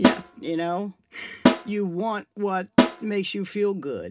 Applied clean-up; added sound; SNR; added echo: none; Snare drum; -3 dB; reverberation time 0.3 s.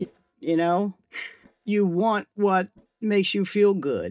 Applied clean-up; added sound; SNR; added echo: neural mask model DeepFilterNet 3.